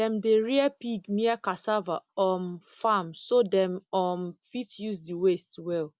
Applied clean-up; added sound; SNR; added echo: none; none; none; none.